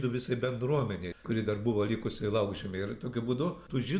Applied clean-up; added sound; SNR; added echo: none; none; none; none.